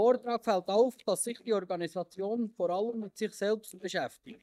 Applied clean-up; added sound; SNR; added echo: neural mask model DeepFilterNet 3.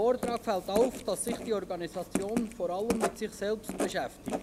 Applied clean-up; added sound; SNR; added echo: none; Writing; 5 dB; none.